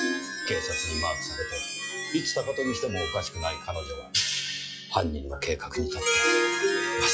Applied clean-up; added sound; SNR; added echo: classical method log-MMSE.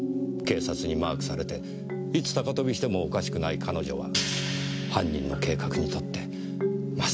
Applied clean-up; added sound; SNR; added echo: none; none; none; none.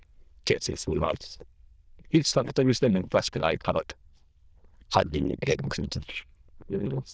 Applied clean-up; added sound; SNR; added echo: neural diffusion model UNIVERSE++.